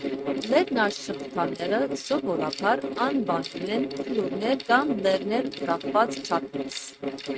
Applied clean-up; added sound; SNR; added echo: neural mask model RNNoise.